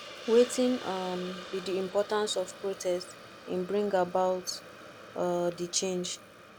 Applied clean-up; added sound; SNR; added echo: none; Hiss; 15 dB; none.